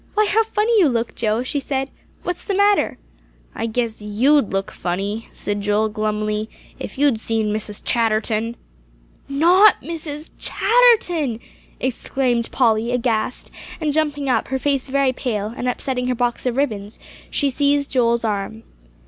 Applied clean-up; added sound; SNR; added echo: none; none; none; none.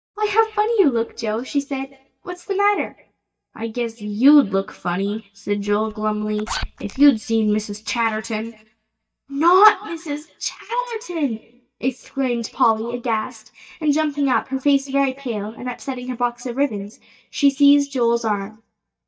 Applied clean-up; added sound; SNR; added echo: neural mask model DeepFilterNet 3.